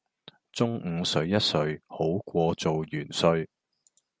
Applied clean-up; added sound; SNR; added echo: none; none; none; none.